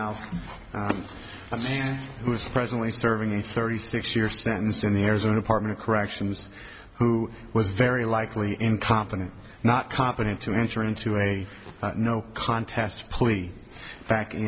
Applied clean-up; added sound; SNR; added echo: none; none; none; none.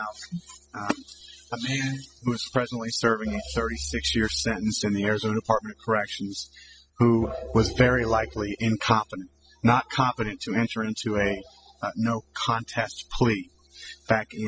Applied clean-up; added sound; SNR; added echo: classical method spectral subtraction.